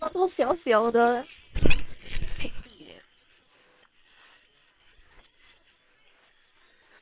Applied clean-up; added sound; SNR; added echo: neural separator model SepFormer WHAM!.